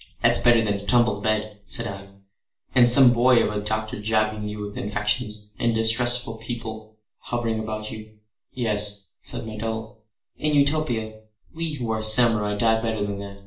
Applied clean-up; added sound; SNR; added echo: none; none; none; reverberation time 0.4 s.